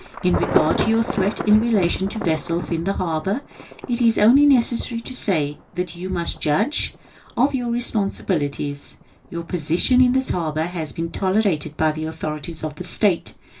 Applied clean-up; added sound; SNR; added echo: none; Thunder / Traffic noise, roadway noise / Rain / Insect; 11 dB; reverberation time 0.2 s.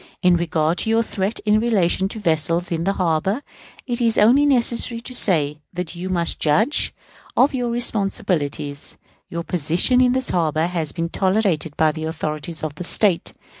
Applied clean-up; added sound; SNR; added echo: none; none; none; none.